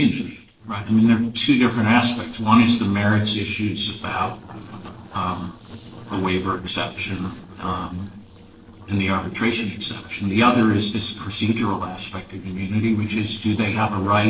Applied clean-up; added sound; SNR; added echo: neural separator model SepFormer DNS4.